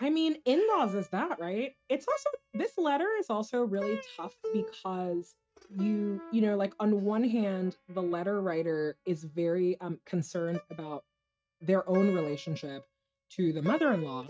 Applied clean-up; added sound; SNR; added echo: neural mask model RNNoise.